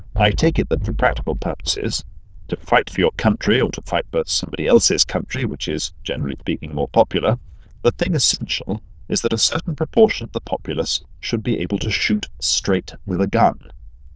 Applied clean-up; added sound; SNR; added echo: neural diffusion model UNIVERSE++.